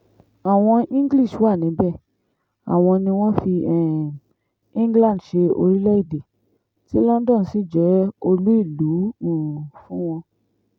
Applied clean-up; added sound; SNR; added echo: none; none; none; none.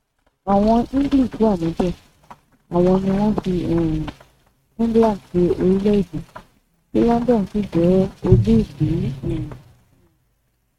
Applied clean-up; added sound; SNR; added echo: neural mask model RNNoise.